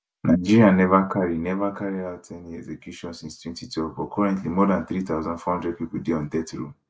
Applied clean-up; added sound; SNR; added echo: none; none; none; none.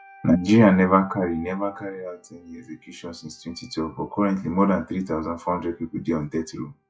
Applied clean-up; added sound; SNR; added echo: classical method log-MMSE.